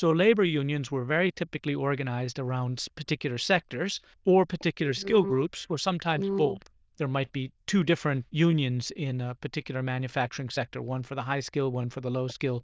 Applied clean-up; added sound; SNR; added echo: neural diffusion model UNIVERSE++.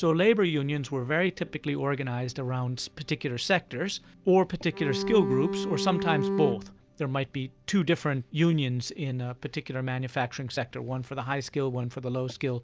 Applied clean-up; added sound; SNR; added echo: none; Bowed string instrument; 2 dB; none.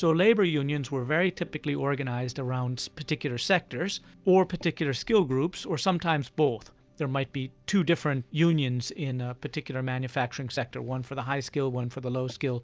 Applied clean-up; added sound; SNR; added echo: none; none; none; none.